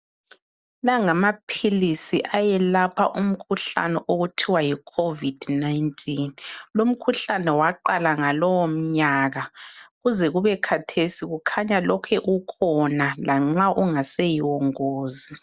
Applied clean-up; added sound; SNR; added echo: none; none; none; none.